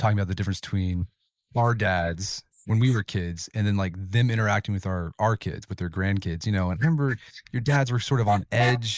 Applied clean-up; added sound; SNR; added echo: neural mask model Resemble Enhance denoiser.